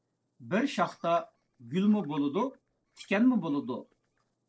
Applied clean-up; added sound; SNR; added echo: neural separator model SepFormer DNS4.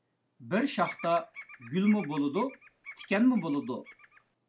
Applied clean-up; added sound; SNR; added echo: none; Bird vocalization, bird call, bird song; 17 dB; none.